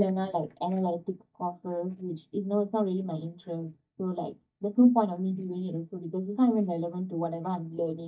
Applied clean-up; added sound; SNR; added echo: neural mask model DeepFilterNet 3.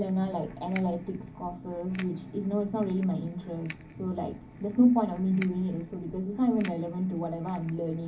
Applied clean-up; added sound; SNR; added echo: none; Crackle; 20 dB; reverberation time 0.4 s.